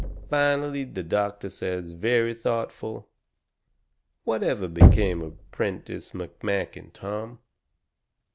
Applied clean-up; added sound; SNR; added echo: none; Knock; -1 dB; none.